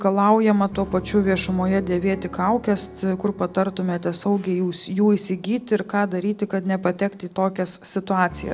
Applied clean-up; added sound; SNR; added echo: none; Piano; 20 dB; none.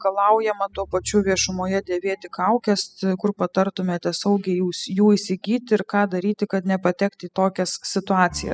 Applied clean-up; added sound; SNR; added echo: classical method spectral subtraction.